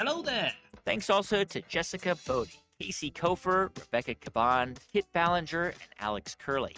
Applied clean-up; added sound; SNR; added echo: neural mask model RNNoise.